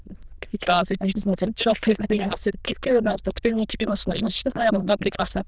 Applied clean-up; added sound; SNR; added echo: neural diffusion model UNIVERSE++.